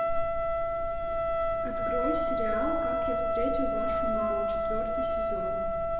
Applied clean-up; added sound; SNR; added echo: none; Trumpet; -5 dB; reverberation time 1.2 s.